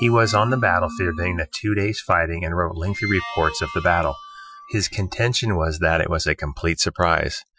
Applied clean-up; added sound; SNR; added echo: classical method Wiener filter.